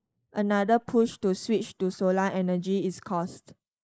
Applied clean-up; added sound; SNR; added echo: neural mask model Resemble Enhance denoiser.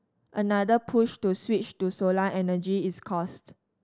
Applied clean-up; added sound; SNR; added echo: none; none; none; none.